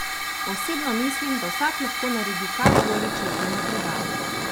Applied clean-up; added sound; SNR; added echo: none; Hiss / Fire; -4 dB; none.